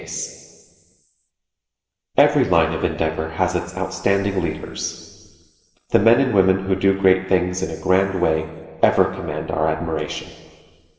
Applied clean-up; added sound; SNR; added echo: none; none; none; reverberation time 1.9 s.